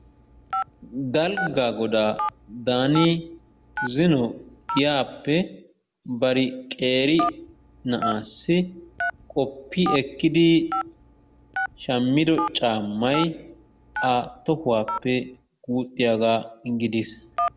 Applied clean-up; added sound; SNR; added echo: none; Telephone; 9 dB; none.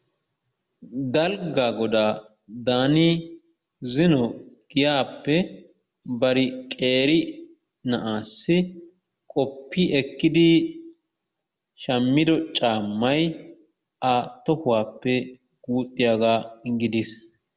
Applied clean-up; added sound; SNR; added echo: none; none; none; none.